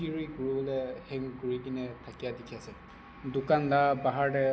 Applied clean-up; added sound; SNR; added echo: none; none; none; none.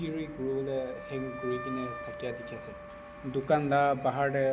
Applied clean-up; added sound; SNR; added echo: none; Wind instrument, woodwind instrument; 13 dB; none.